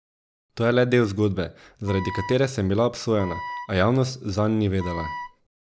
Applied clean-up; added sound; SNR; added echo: none; Wind instrument, woodwind instrument; 11 dB; none.